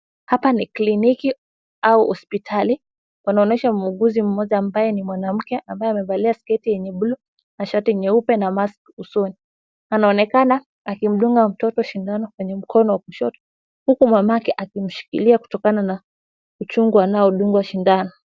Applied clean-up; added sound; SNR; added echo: none; none; none; none.